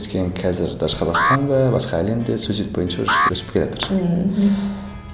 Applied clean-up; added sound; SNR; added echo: none; Alarm; 4 dB; none.